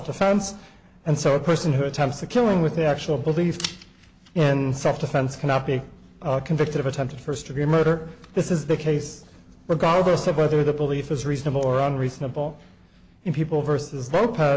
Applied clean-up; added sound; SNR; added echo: none; none; none; none.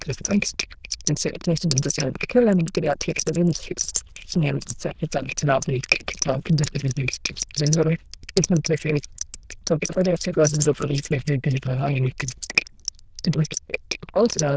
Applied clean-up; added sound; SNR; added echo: neural diffusion model UNIVERSE++.